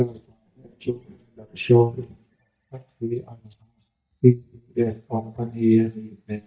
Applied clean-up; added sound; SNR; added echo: neural mask model DeepFilterNet 3.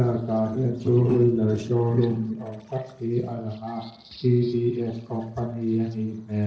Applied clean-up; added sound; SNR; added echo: neural separator model SepFormer DNS4.